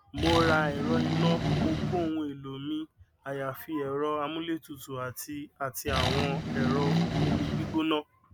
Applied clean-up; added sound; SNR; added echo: none; Accelerating, revving, vroom; -4 dB; none.